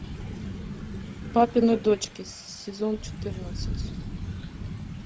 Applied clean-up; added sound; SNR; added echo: none; Thunder / Rain; 7 dB; none.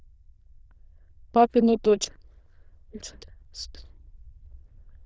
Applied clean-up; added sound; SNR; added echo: neural diffusion model UNIVERSE++.